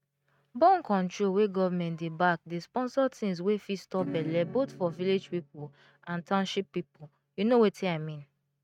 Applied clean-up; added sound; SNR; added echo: neural mask model RNNoise.